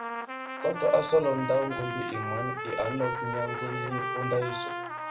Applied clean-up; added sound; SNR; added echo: none; Trumpet; 4 dB; reverberation time 0.4 s.